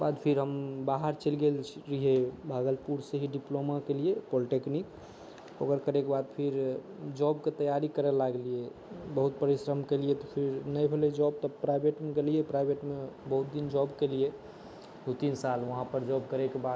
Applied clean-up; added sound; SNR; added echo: none; none; none; none.